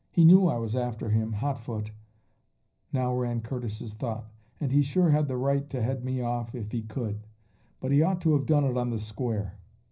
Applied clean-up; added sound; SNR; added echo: none; none; none; reverberation time 0.4 s.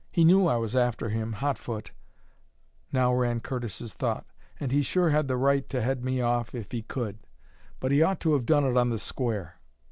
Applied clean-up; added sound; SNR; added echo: none; none; none; none.